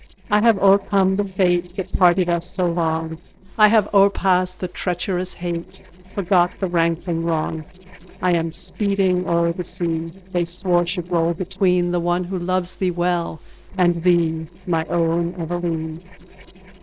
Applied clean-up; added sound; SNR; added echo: neural separator model SepFormer DNS4.